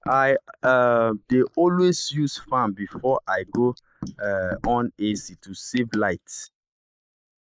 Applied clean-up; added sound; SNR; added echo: neural mask model Resemble Enhance denoiser.